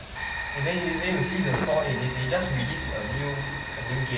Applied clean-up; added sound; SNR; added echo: none; Fire; 5 dB; reverberation time 2.6 s.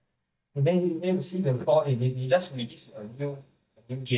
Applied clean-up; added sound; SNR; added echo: neural mask model DeepFilterNet 3.